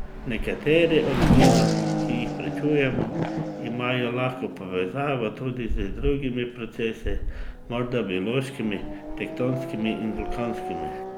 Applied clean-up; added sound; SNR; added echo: none; Race car, auto racing / Accelerating, revving, vroom; 1 dB; none.